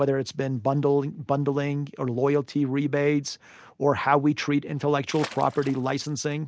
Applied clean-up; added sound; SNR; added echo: none; Water / Splash, splatter; 17 dB; none.